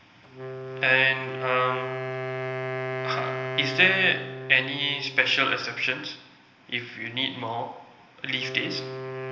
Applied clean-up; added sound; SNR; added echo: none; Wind instrument, woodwind instrument; 7 dB; reverberation time 0.8 s.